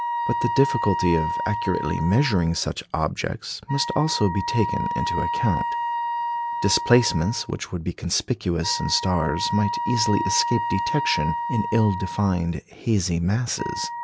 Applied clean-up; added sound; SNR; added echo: none; Wind instrument, woodwind instrument; 4 dB; none.